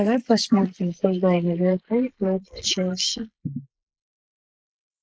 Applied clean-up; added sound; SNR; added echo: neural mask model Resemble Enhance denoiser.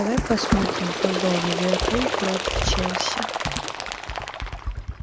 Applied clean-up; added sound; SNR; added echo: none; Computer keyboard + Bird; -2 dB; none.